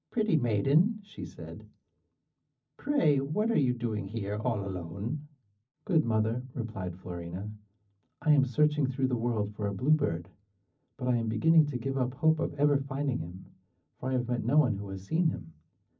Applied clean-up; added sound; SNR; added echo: none; none; none; reverberation time 0.4 s.